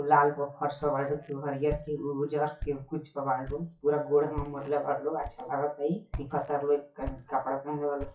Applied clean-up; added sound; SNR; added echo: classical method WPE with log-MMSE.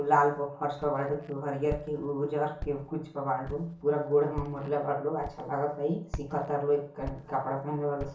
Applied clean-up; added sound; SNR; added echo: none; Walk, footsteps; 15 dB; reverberation time 0.7 s.